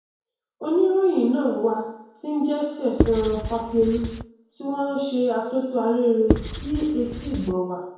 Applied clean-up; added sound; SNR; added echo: none; Writing; 3 dB; reverberation time 0.9 s.